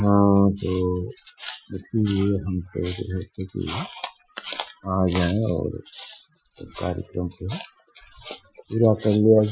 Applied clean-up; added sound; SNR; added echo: classical method Wiener filter.